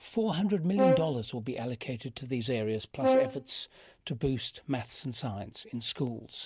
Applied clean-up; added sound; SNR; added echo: none; Brass instrument; -1 dB; none.